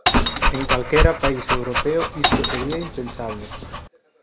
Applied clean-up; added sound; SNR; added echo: none; Dog + Glass; -4 dB; none.